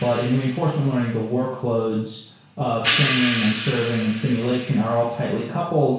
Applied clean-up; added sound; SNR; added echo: none; Hi-hat; 9 dB; reverberation time 0.6 s.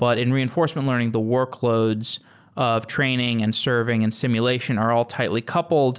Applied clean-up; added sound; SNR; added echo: none; none; none; none.